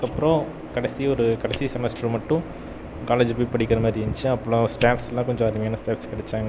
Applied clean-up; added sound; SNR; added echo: none; Fire; 17 dB; none.